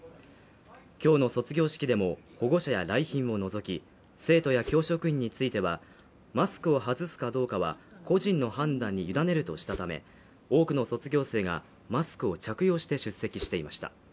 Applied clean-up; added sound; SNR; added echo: none; Whoosh, swoosh, swish; 12 dB; none.